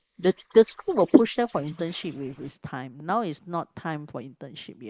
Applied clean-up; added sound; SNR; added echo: neural mask model Resemble Enhance denoiser.